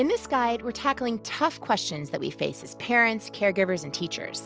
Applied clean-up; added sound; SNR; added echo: none; none; none; none.